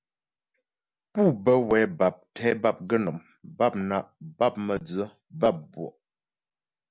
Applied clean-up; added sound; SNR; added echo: none; none; none; none.